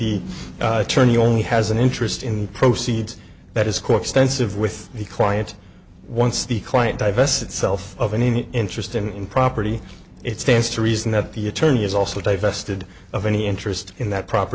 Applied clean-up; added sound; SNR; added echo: none; none; none; none.